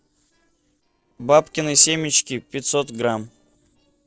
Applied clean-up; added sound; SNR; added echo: neural separator model SepFormer DNS4.